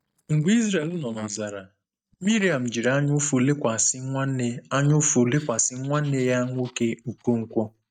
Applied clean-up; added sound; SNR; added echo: neural mask model DeepFilterNet 3.